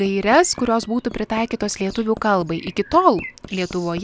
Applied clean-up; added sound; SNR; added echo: none; Hammer + Bird; 19 dB; none.